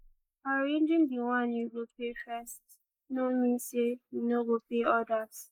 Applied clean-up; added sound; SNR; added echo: neural mask model Resemble Enhance denoiser.